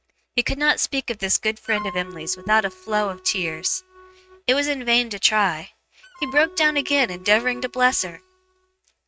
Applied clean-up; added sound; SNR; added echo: neural mask model RNNoise.